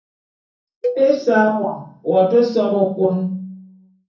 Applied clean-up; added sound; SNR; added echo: none; Cowbell; 11 dB; reverberation time 0.6 s.